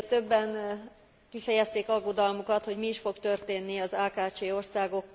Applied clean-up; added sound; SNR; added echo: none; none; none; none.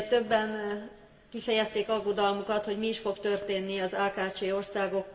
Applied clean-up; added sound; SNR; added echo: none; none; none; reverberation time 1.0 s.